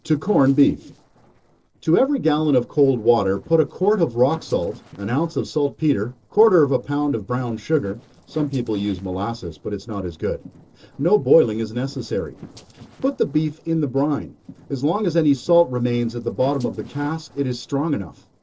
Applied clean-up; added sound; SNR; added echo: neural separator model SepFormer DNS4.